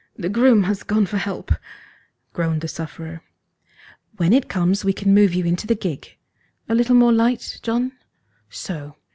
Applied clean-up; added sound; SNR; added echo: none; none; none; none.